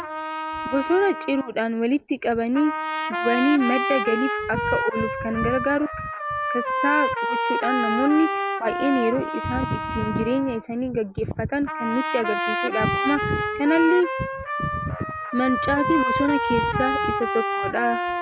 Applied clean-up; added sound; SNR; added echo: none; Trumpet; 2 dB; none.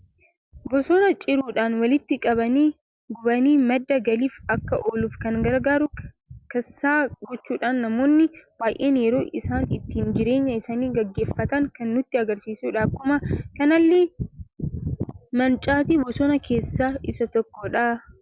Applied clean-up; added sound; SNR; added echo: none; none; none; none.